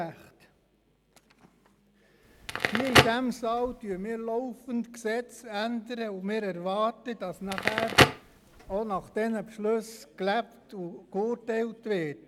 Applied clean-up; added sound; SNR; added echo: none; Crackle; 0 dB; none.